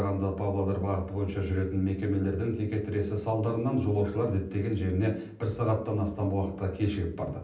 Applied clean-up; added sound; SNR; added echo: none; none; none; reverberation time 0.6 s.